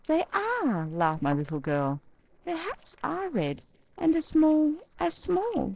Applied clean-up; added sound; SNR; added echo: neural separator model SepFormer DNS4.